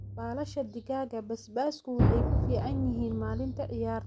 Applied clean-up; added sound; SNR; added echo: none; Drum; -2 dB; none.